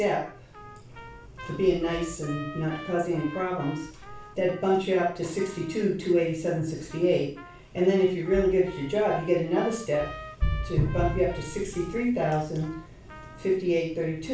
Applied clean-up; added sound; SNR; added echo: none; Trumpet; 19 dB; reverberation time 0.4 s.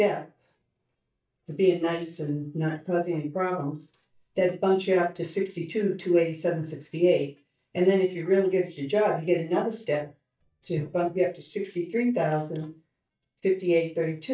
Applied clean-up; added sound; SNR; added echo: neural mask model DeepFilterNet 3.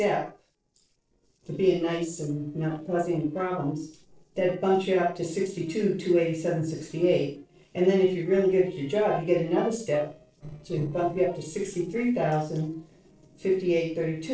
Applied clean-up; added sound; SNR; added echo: neural separator model SepFormer DNS4.